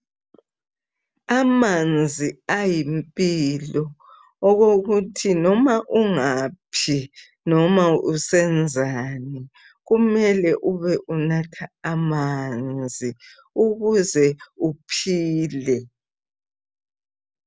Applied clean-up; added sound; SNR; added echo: none; none; none; none.